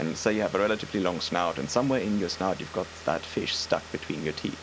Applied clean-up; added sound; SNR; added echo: none; Car; 15 dB; none.